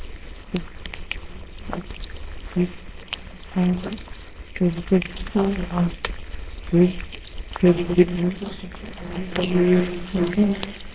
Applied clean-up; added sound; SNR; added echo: neural separator model SepFormer WHAMR!.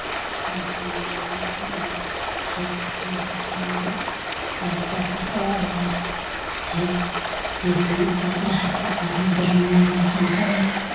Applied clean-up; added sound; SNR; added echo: none; Stream; 3 dB; reverberation time 1.0 s.